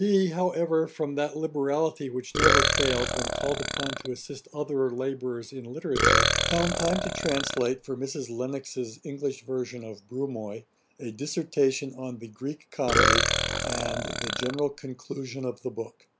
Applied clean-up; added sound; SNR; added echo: none; Burping, eructation; -4 dB; none.